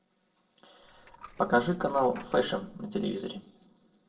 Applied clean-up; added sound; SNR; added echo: neural separator model SepFormer DNS4.